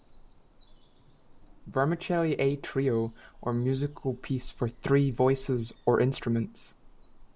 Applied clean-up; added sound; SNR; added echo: none; Bird vocalization, bird call, bird song; 20 dB; none.